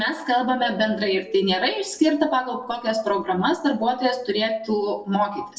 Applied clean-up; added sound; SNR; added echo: none; Doorbell; 19 dB; reverberation time 0.2 s.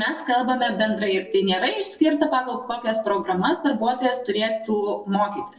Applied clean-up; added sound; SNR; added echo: neural separator model SepFormer DNS4.